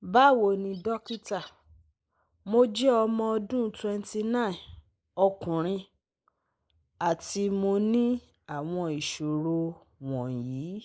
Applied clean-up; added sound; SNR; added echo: neural mask model Resemble Enhance denoiser.